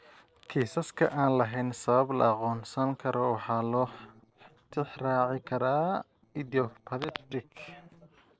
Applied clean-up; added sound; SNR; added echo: neural separator model SepFormer DNS4.